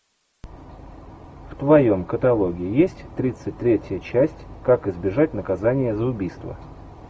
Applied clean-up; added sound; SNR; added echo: none; none; none; none.